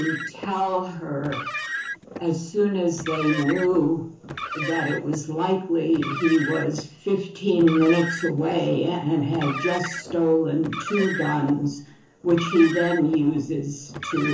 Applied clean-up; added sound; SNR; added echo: none; Car; 10 dB; reverberation time 0.8 s.